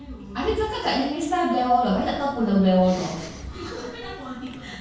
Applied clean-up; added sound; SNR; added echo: none; Respiratory sounds; 19 dB; reverberation time 0.6 s.